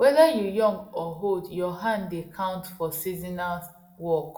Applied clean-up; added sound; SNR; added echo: none; none; none; reverberation time 0.4 s.